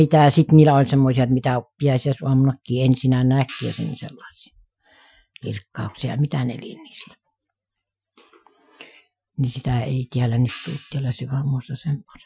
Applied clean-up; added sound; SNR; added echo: classical method Wiener filter.